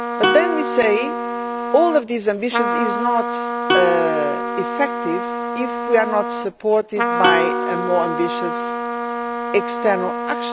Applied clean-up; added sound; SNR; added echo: none; Trumpet + Plucked string instrument; 1 dB; none.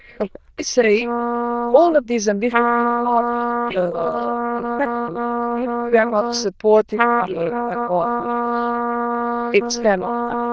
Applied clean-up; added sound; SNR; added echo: neural diffusion model UNIVERSE++.